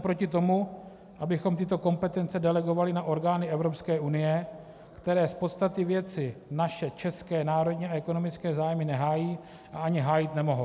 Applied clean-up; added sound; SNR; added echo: none; none; none; none.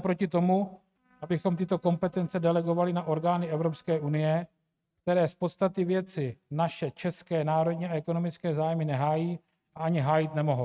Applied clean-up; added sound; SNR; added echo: neural mask model RNNoise.